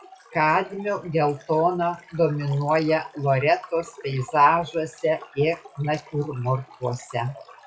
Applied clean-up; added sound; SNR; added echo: classical method WPE with log-MMSE.